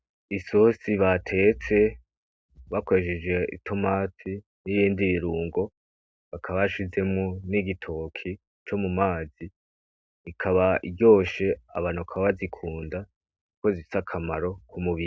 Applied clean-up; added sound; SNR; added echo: none; none; none; none.